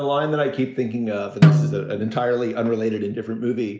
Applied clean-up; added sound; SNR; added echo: none; Snare drum; -2 dB; none.